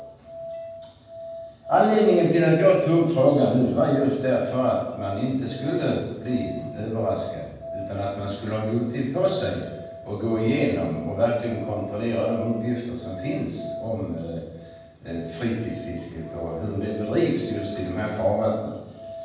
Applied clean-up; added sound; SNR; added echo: none; Musical instrument; 15 dB; reverberation time 1.2 s.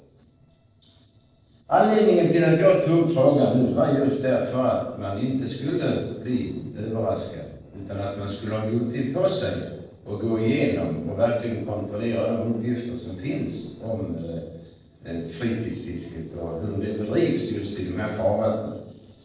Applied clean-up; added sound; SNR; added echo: neural separator model SepFormer DNS4.